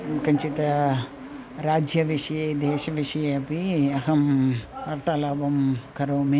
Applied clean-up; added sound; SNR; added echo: none; none; none; none.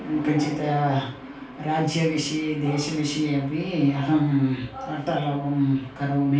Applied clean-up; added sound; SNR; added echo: none; none; none; reverberation time 0.3 s.